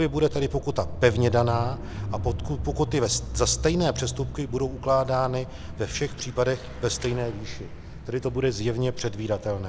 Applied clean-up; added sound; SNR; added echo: none; Mechanisms / Bicycle; 8 dB; none.